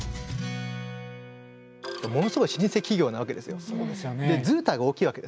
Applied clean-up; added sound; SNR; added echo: none; none; none; none.